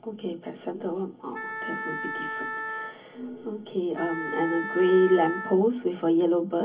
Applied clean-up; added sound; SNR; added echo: none; Wind instrument, woodwind instrument; 8 dB; reverberation time 0.3 s.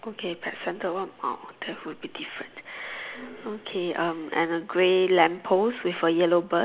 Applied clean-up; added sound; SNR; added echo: none; none; none; none.